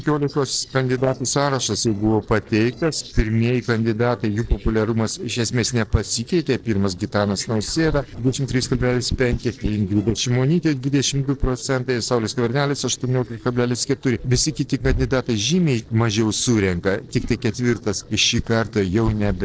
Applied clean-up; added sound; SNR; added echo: neural separator model SepFormer DNS4.